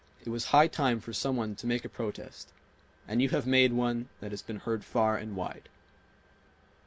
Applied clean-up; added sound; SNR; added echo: none; none; none; none.